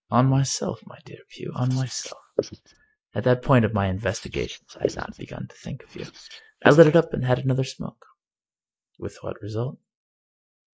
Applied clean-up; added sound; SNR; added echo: neural mask model Resemble Enhance denoiser.